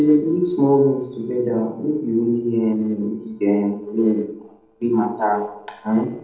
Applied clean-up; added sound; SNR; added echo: neural separator model SepFormer DNS4.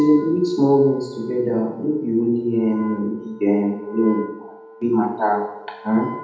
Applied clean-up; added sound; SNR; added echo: none; Wind instrument, woodwind instrument; 19 dB; reverberation time 0.8 s.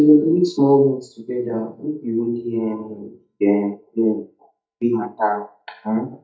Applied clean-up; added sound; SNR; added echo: neural mask model DeepFilterNet 3.